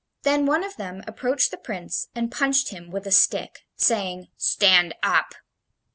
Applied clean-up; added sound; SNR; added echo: none; none; none; none.